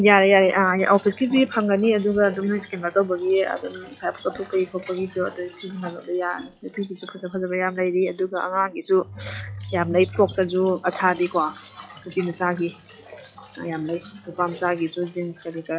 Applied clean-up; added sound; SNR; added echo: classical method log-MMSE.